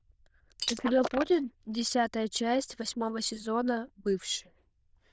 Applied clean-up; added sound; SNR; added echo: neural diffusion model UNIVERSE++.